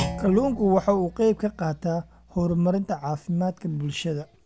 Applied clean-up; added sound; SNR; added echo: none; Thump, thud; 14 dB; none.